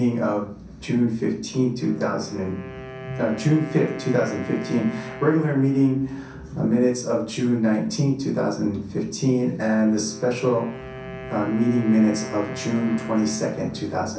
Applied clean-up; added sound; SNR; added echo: none; Wind instrument, woodwind instrument; 16 dB; reverberation time 0.6 s.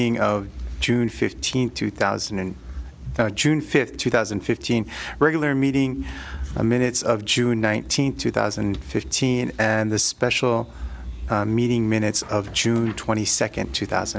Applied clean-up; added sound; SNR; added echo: none; none; none; none.